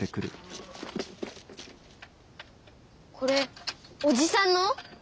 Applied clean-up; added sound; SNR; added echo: none; none; none; none.